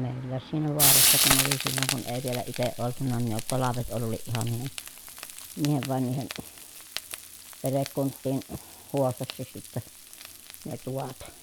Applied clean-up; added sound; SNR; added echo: none; Frying (food); 0 dB; none.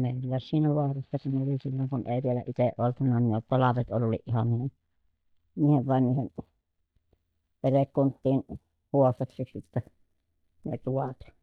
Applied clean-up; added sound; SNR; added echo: neural mask model DeepFilterNet 3.